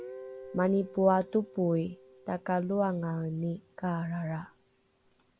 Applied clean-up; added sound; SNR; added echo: none; Guitar; 19 dB; none.